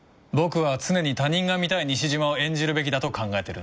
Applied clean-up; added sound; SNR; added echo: none; none; none; none.